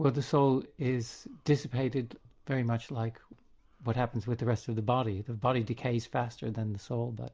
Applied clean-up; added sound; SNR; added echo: none; none; none; none.